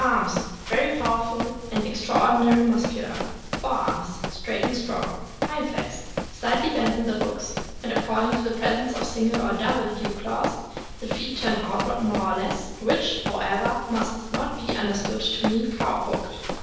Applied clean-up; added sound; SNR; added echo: none; Run; 6 dB; reverberation time 1.1 s.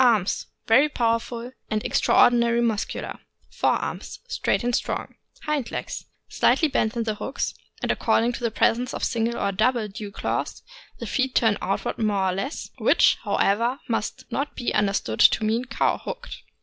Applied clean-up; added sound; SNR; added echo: none; none; none; none.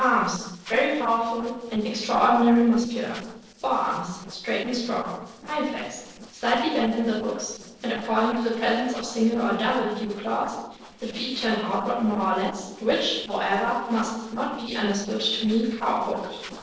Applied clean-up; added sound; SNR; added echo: neural separator model SepFormer DNS4.